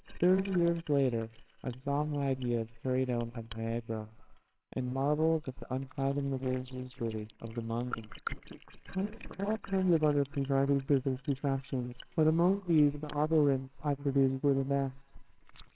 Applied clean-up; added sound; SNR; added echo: neural separator model SepFormer WHAMR!.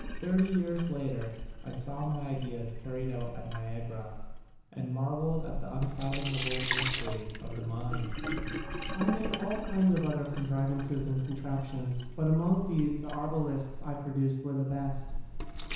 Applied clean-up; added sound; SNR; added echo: none; Sink (filling or washing); 5 dB; reverberation time 1.0 s.